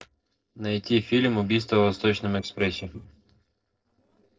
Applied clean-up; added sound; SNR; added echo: neural separator model SepFormer DNS4.